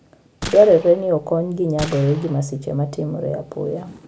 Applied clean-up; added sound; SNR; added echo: none; Gunshot, gunfire; 16 dB; none.